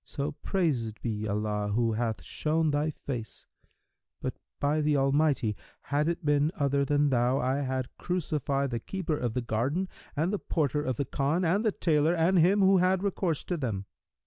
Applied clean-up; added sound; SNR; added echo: none; none; none; none.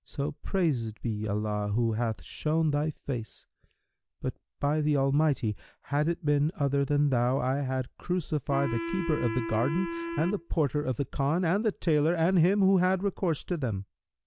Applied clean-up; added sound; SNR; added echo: none; Wind instrument, woodwind instrument; 7 dB; none.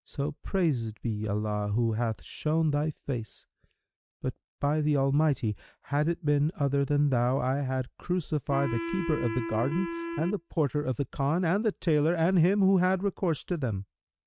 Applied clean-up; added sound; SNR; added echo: neural mask model RNNoise.